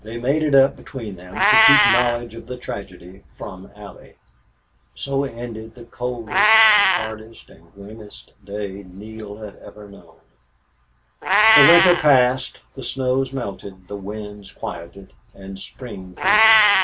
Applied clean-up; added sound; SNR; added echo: none; Meow; -2 dB; none.